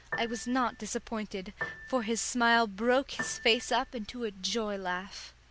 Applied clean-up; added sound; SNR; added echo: none; Piano; 12 dB; none.